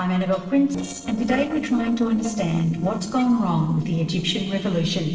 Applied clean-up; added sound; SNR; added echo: neural separator model SepFormer DNS4.